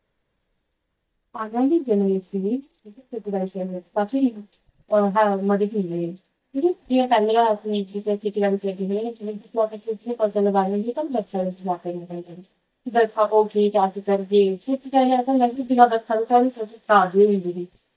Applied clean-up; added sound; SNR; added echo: neural mask model DeepFilterNet 3.